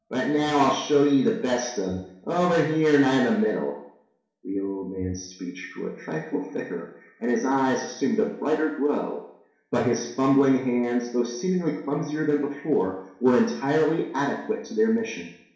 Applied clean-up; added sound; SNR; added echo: none; none; none; reverberation time 0.7 s.